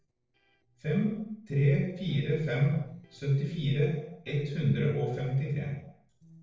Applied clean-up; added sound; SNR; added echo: neural separator model SepFormer DNS4.